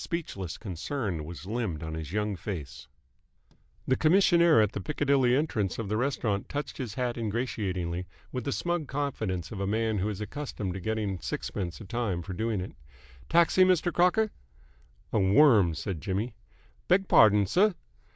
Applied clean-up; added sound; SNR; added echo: none; none; none; none.